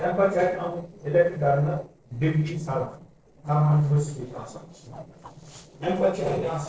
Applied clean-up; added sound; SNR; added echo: neural separator model SepFormer DNS4.